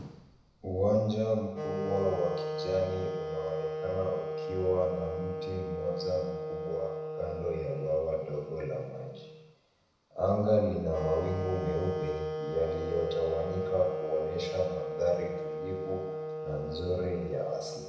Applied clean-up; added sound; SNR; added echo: none; Wind instrument, woodwind instrument; 4 dB; reverberation time 1.0 s.